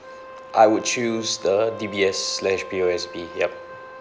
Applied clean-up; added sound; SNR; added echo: none; Wind instrument, woodwind instrument; 16 dB; none.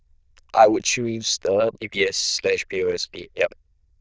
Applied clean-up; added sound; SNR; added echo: neural diffusion model UNIVERSE++.